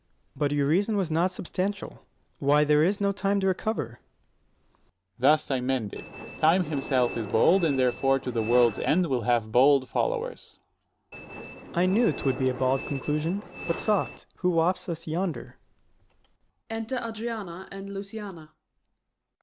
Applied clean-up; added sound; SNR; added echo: none; Train; 11 dB; none.